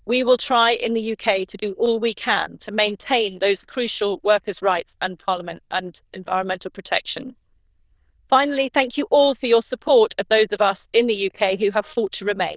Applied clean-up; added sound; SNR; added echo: neural diffusion model UNIVERSE++.